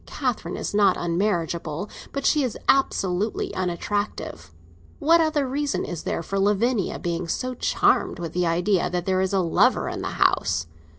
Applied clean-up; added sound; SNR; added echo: none; none; none; none.